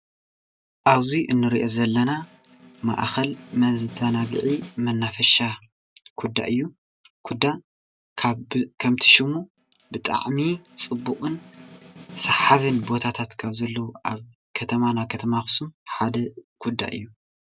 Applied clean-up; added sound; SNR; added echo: none; Snare drum; 19 dB; none.